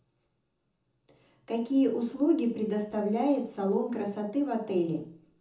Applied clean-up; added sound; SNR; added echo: none; none; none; reverberation time 0.6 s.